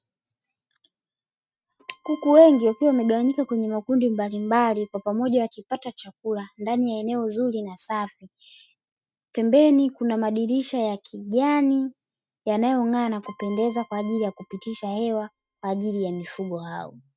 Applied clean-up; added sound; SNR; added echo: neural mask model RNNoise.